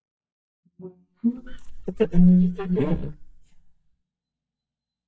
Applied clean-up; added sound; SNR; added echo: neural mask model DeepFilterNet 3.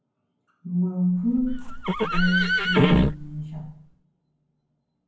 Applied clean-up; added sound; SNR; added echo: none; Livestock, farm animals, working animals; -3 dB; reverberation time 0.9 s.